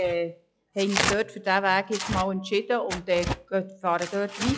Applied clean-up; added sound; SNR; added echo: classical method log-MMSE.